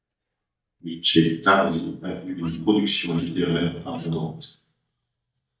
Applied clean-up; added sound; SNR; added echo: neural mask model DeepFilterNet 3.